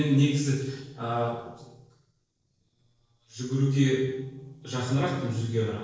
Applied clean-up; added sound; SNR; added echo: neural separator model SepFormer DNS4.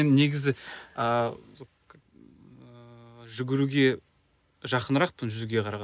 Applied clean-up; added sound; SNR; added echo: none; none; none; none.